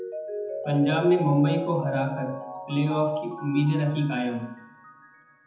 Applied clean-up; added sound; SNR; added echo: none; Mallet percussion; 10 dB; reverberation time 0.8 s.